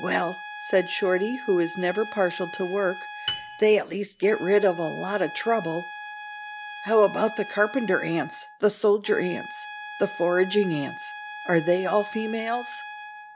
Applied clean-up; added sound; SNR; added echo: none; Piano + Trumpet; 12 dB; none.